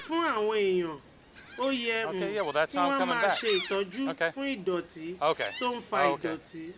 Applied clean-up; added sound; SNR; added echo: none; Gull, seagull; 2 dB; none.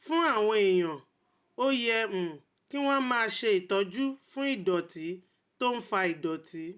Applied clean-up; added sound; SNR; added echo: none; none; none; none.